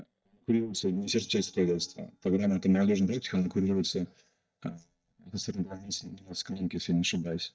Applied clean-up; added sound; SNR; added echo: neural mask model DeepFilterNet 3.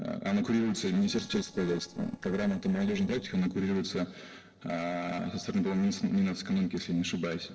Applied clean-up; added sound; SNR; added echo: neural separator model SepFormer DNS4.